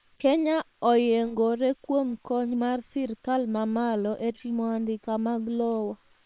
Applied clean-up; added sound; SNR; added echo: neural separator model SepFormer WHAM!.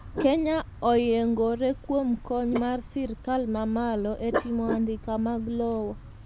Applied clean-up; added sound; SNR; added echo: none; Dog; 10 dB; none.